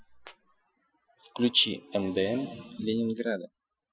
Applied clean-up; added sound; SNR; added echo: classical method Wiener filter.